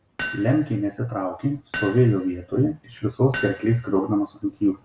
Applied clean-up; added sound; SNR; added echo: none; Hammer; 14 dB; none.